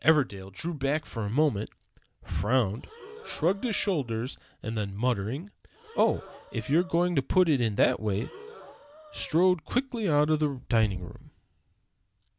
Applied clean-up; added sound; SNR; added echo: none; Breathing; 19 dB; none.